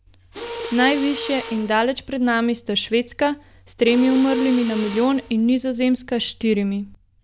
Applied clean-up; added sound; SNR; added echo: none; Mechanisms; 13 dB; none.